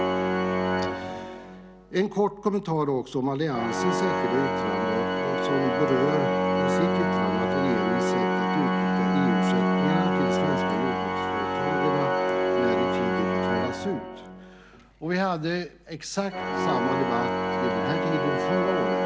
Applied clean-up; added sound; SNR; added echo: none; Organ; -4 dB; none.